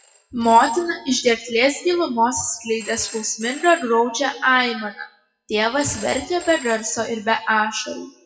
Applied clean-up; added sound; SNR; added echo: classical method WPE with log-MMSE.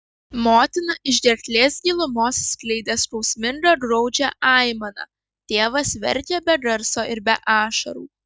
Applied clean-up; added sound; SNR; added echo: none; none; none; none.